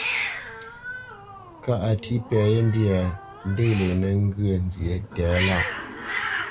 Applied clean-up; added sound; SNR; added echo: none; Hiss; 8 dB; none.